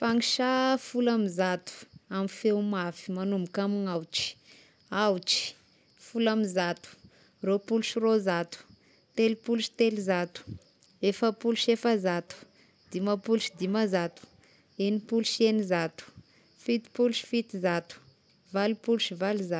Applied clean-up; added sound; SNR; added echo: none; none; none; none.